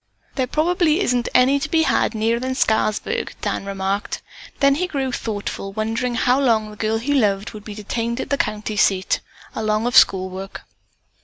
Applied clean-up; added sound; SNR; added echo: none; none; none; none.